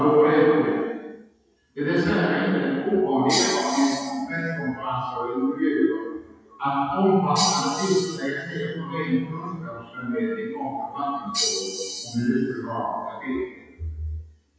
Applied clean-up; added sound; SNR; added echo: classical method WPE with log-MMSE.